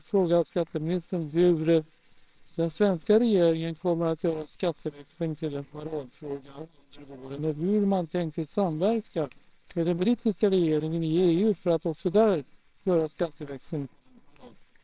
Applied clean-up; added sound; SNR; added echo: neural separator model SepFormer WHAMR!.